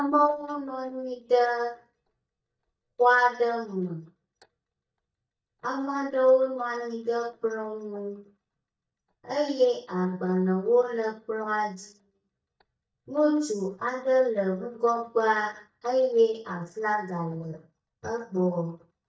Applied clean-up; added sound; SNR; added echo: neural mask model DeepFilterNet 3.